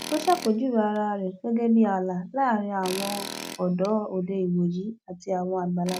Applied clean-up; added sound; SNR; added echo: none; Tools; 15 dB; none.